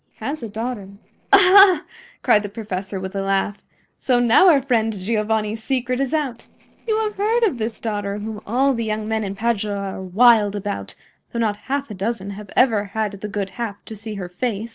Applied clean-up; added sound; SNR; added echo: neural separator model SepFormer DNS4.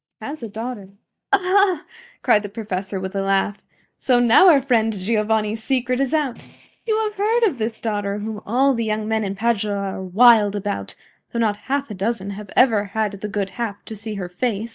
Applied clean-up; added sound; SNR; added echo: neural mask model DeepFilterNet 3.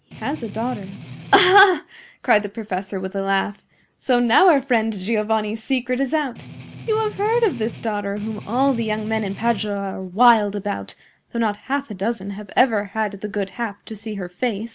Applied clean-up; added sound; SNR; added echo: none; Strum; 15 dB; none.